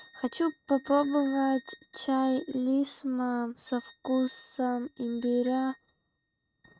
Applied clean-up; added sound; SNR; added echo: neural mask model RNNoise.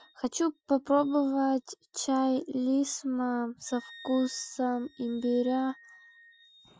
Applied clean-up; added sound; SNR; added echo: classical method Wiener filter.